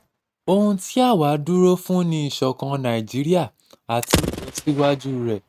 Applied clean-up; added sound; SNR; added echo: neural mask model RNNoise.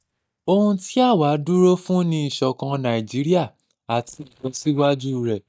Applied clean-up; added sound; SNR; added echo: neural mask model DeepFilterNet 3.